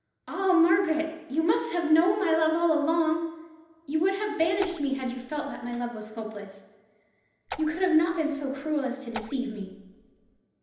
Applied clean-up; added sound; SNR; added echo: none; Raindrop / Splash, splatter; 17 dB; reverberation time 0.9 s.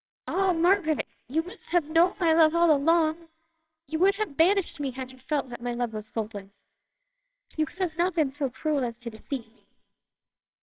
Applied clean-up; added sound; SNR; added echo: neural separator model SepFormer WHAMR!.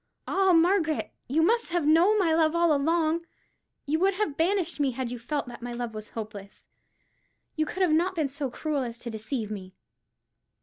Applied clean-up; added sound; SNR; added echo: none; none; none; none.